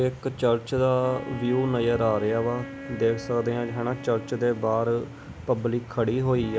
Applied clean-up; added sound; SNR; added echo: none; Wind instrument, woodwind instrument; 16 dB; none.